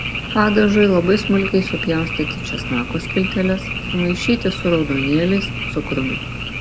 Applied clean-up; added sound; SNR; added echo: none; Frog; 6 dB; none.